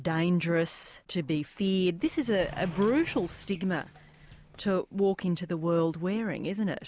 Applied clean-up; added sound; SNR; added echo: none; Sliding door; 16 dB; none.